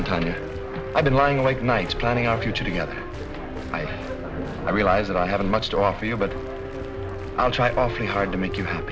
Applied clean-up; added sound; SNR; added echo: none; Wind instrument, woodwind instrument + Applause; 16 dB; none.